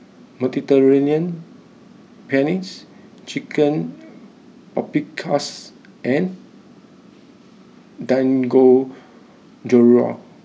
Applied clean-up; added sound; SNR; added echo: none; none; none; none.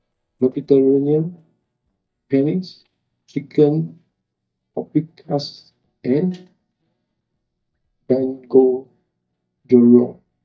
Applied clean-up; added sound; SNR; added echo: neural mask model DeepFilterNet 3.